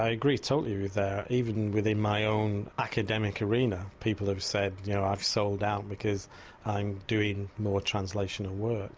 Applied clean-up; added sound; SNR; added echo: none; none; none; none.